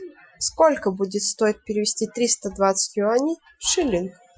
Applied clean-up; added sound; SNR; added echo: classical method Wiener filter.